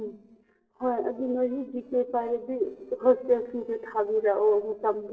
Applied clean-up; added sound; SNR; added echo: neural separator model SepFormer DNS4.